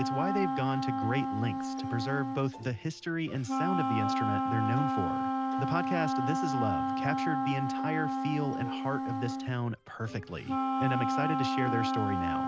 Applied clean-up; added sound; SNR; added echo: none; Wind instrument, woodwind instrument; -2 dB; none.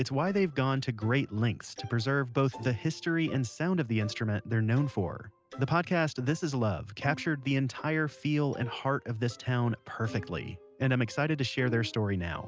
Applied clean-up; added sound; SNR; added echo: none; none; none; none.